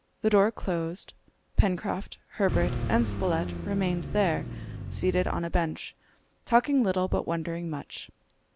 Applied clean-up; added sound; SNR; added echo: none; Car; 5 dB; none.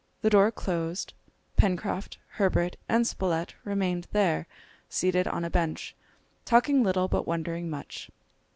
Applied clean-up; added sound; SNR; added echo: none; none; none; none.